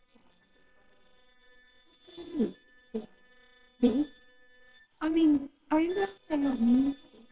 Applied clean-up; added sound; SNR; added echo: neural separator model SepFormer WHAMR!.